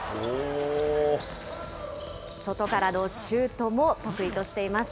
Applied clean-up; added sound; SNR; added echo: none; Zipper (clothing); 16 dB; none.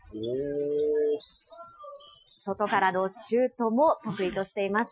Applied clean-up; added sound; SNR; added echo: classical method Wiener filter.